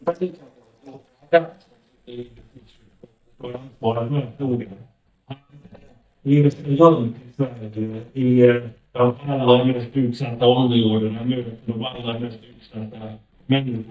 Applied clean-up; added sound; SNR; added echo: neural mask model DeepFilterNet 3.